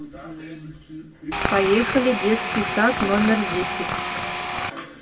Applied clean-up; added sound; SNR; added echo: none; Tools; 3 dB; reverberation time 1.1 s.